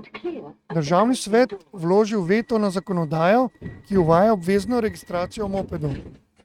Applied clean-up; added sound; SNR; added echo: neural mask model RNNoise.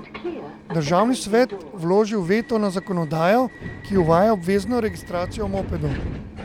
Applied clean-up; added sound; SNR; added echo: none; Subway, metro, underground; 12 dB; none.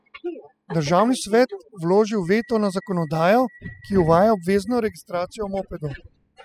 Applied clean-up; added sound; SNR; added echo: classical method spectral subtraction.